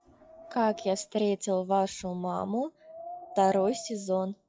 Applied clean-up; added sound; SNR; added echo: classical method WPE with log-MMSE.